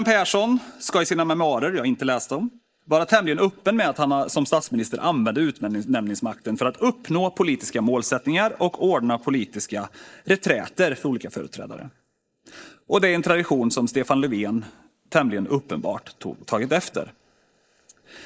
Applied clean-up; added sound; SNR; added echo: neural mask model Resemble Enhance denoiser.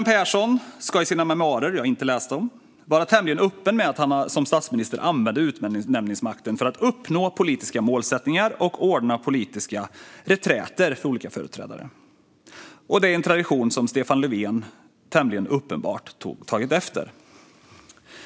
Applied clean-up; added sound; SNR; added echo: none; none; none; none.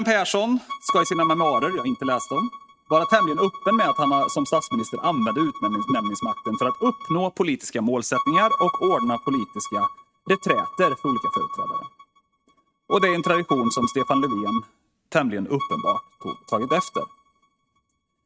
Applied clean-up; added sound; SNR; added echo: neural mask model RNNoise.